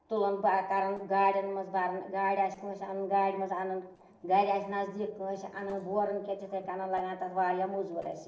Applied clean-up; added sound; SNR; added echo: neural separator model SepFormer DNS4.